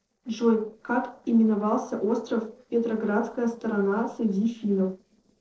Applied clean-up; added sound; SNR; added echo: neural separator model SepFormer DNS4.